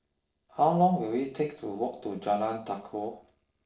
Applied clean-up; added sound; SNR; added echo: neural separator model SepFormer DNS4.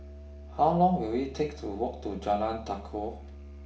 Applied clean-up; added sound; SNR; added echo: none; Musical instrument; 14 dB; reverberation time 0.5 s.